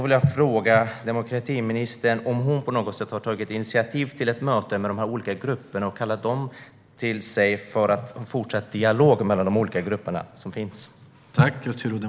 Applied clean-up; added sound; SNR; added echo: none; none; none; none.